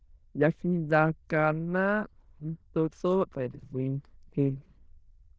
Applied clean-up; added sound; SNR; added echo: neural diffusion model UNIVERSE++.